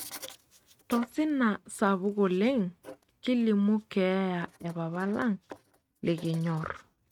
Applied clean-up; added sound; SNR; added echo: neural mask model RNNoise.